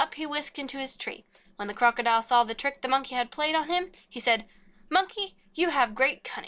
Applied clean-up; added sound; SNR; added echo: none; none; none; none.